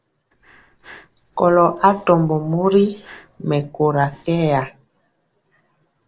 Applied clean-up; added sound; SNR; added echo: neural separator model SepFormer DNS4.